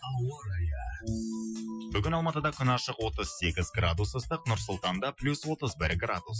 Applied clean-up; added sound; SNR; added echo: classical method Wiener filter.